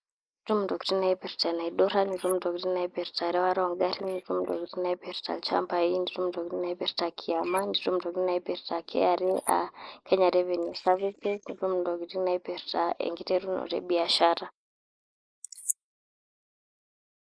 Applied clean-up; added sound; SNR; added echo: neural mask model Resemble Enhance denoiser.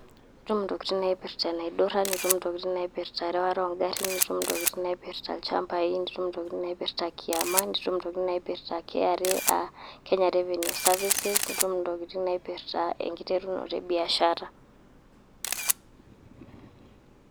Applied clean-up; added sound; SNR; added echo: none; Camera; 6 dB; none.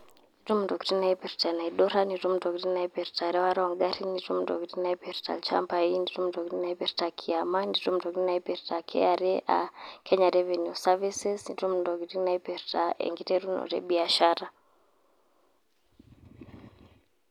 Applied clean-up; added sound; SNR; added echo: none; none; none; none.